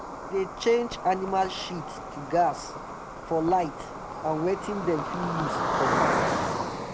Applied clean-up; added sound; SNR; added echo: none; Cricket; 2 dB; none.